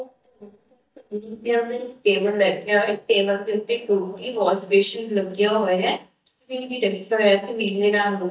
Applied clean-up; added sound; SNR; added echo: neural mask model DeepFilterNet 3.